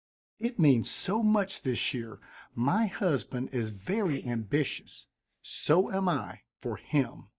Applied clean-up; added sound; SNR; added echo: neural mask model DeepFilterNet 3.